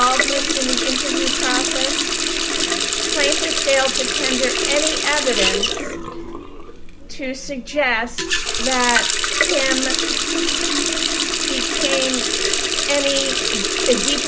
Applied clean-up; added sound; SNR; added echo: none; Water tap, faucet; -4 dB; none.